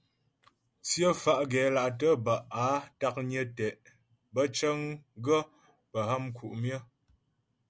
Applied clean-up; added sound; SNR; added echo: none; none; none; none.